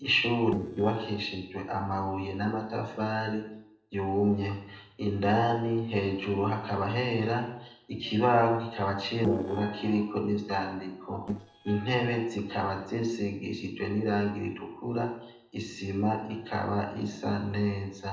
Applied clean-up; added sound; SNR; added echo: neural separator model SepFormer DNS4.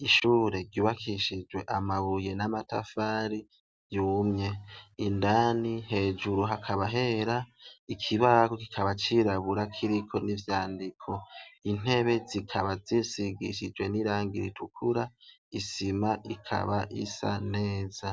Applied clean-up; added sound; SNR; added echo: none; none; none; none.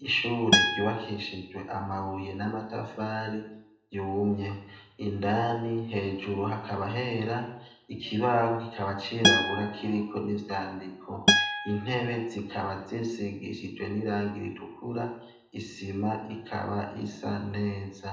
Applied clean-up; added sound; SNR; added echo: none; Acoustic guitar; -3 dB; reverberation time 0.7 s.